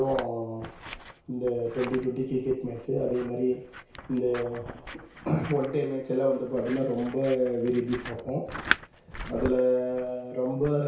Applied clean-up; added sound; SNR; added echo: none; Scissors; 11 dB; reverberation time 0.6 s.